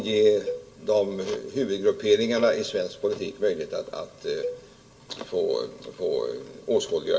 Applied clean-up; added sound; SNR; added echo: none; Cowbell; 14 dB; reverberation time 0.2 s.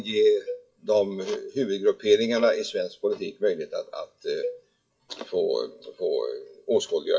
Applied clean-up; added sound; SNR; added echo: classical method WPE with log-MMSE.